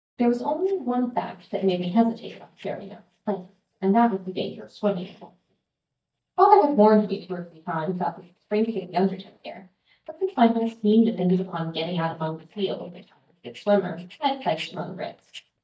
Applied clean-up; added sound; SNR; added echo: neural mask model DeepFilterNet 3.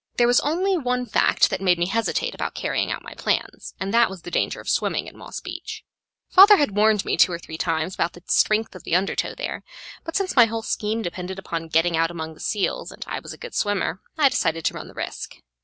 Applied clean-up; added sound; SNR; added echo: none; none; none; none.